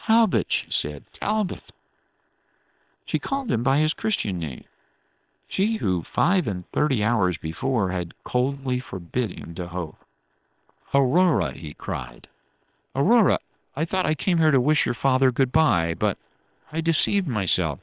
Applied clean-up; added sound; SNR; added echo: neural separator model SepFormer WHAM!.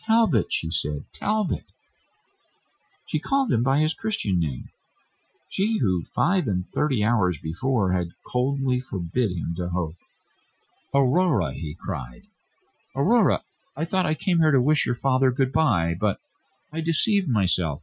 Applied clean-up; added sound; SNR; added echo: classical method Wiener filter.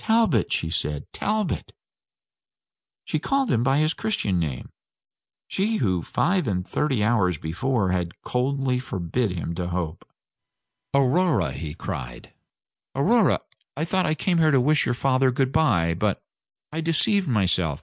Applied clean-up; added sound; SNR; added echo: none; none; none; none.